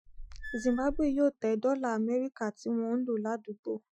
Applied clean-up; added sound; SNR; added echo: classical method Wiener filter.